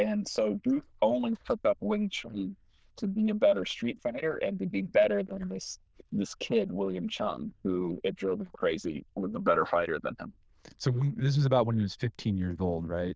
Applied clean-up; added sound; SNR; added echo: neural diffusion model UNIVERSE++.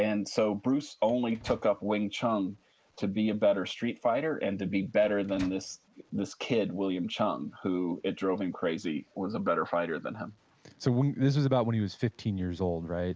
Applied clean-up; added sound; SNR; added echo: none; Microwave oven; 19 dB; none.